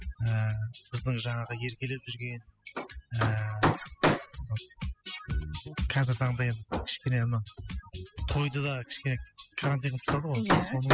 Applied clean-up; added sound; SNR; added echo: classical method spectral subtraction.